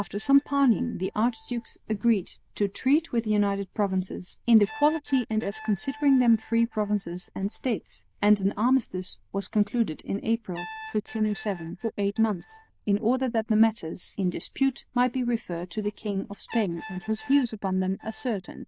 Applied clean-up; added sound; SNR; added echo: neural diffusion model UNIVERSE++.